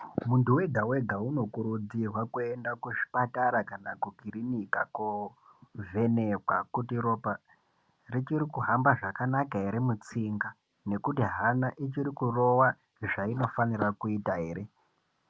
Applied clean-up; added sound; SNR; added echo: none; none; none; none.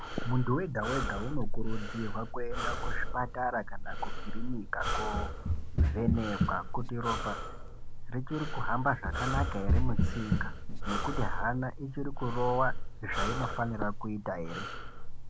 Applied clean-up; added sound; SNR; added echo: none; Breathing + Run; -3 dB; none.